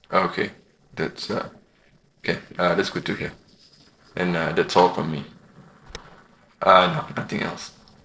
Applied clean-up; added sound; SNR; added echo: neural separator model SepFormer DNS4.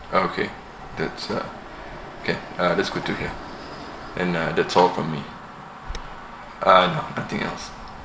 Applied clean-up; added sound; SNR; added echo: none; Fixed-wing aircraft, airplane; 15 dB; reverberation time 1.9 s.